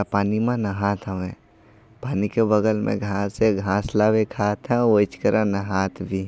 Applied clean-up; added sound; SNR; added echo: none; none; none; none.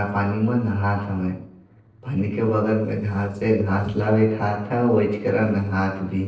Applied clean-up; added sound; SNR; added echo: neural separator model SepFormer DNS4.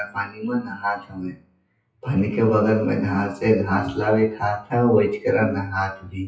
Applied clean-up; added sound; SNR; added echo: classical method WPE with log-MMSE.